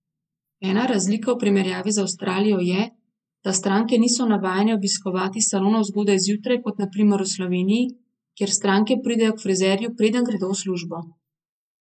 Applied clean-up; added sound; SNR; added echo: neural mask model Resemble Enhance denoiser.